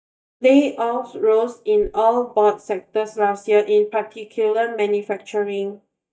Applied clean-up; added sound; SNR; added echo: neural mask model DeepFilterNet 3.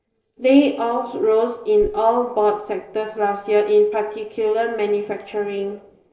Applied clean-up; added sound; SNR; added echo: neural separator model SepFormer DNS4.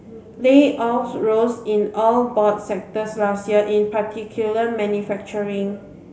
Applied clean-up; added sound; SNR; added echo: none; none; none; none.